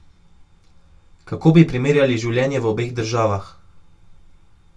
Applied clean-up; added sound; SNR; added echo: none; none; none; reverberation time 0.1 s.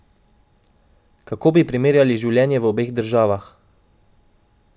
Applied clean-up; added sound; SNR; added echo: none; none; none; none.